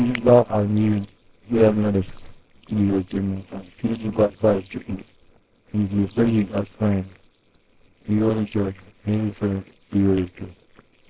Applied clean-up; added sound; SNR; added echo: neural separator model SepFormer WHAMR!.